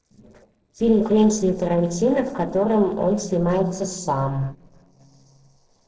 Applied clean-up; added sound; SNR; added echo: neural separator model SepFormer DNS4.